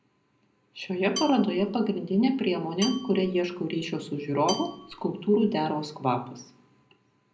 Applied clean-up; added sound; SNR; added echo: none; Dishes, pots, and pans / Glass / Bell; 13 dB; reverberation time 0.5 s.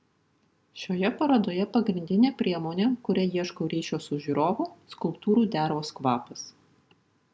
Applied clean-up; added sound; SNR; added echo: none; none; none; none.